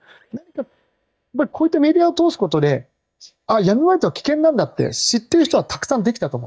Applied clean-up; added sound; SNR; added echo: neural mask model DeepFilterNet 3.